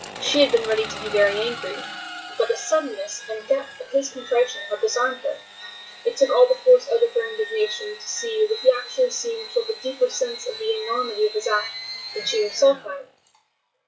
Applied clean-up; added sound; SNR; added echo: classical method WPE with log-MMSE.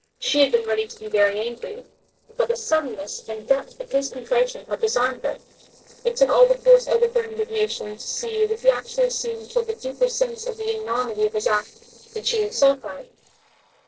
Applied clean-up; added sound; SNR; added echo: neural separator model SepFormer DNS4.